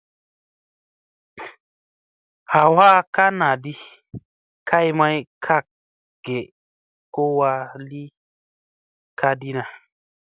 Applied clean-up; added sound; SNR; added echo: none; none; none; none.